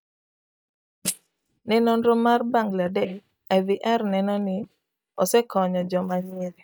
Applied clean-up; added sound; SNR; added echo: neural mask model DeepFilterNet 3.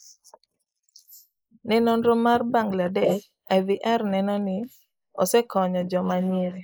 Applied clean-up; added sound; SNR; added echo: neural mask model Resemble Enhance denoiser.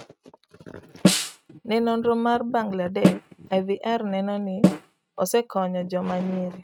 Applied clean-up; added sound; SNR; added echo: neural mask model RNNoise.